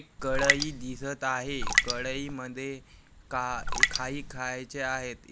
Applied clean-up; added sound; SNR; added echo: none; Raindrop; -5 dB; none.